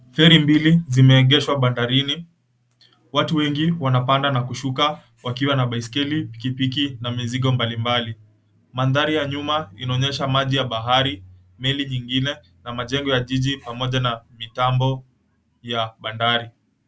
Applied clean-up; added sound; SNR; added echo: none; none; none; none.